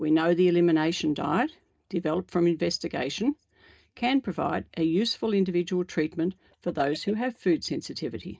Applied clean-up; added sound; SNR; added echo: neural mask model DeepFilterNet 3.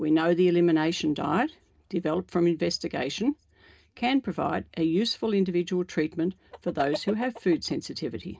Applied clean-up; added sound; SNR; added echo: none; Chicken, rooster; 14 dB; reverberation time 0.3 s.